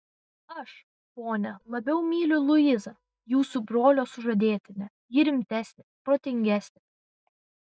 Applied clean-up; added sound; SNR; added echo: neural mask model DeepFilterNet 3.